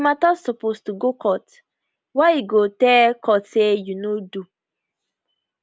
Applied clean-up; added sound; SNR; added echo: none; none; none; none.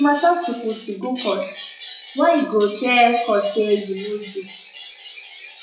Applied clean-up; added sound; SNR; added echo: classical method WPE with log-MMSE.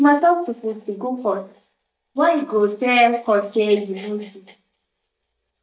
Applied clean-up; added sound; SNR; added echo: neural mask model DeepFilterNet 3.